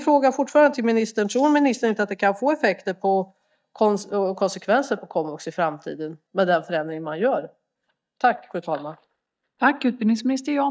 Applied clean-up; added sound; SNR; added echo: neural mask model DeepFilterNet 3.